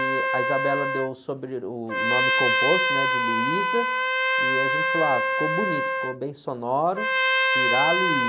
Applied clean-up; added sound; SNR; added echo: none; Trumpet; -5 dB; none.